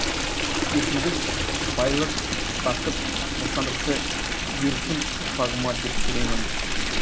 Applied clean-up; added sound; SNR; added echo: none; Stream; -4 dB; none.